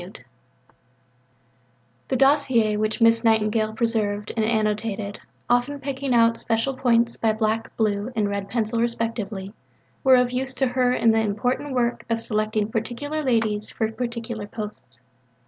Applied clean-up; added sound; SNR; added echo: none; Clapping; 19 dB; none.